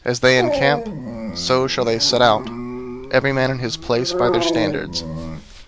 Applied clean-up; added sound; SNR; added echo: none; Dog; 6 dB; none.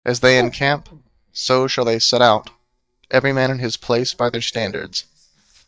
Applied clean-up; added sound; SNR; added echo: neural mask model DeepFilterNet 3.